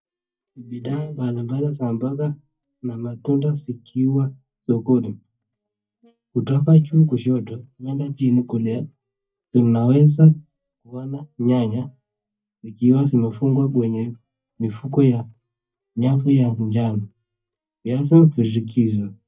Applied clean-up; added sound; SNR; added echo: neural mask model DeepFilterNet 3.